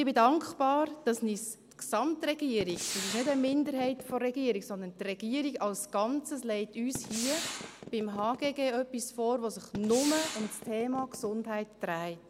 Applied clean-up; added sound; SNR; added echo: none; Gunshot, gunfire; 9 dB; none.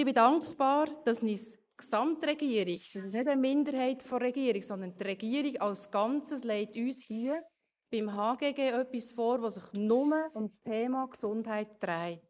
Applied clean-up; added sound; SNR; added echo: neural mask model Resemble Enhance denoiser.